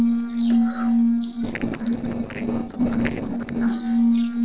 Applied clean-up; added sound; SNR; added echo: neural separator model SepFormer DNS4.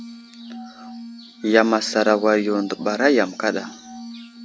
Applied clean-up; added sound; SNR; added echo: none; Glass; 16 dB; none.